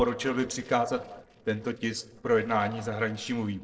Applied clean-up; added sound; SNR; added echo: neural separator model SepFormer DNS4.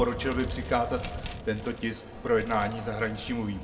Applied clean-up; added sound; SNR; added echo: none; Vehicle; 10 dB; reverberation time 0.6 s.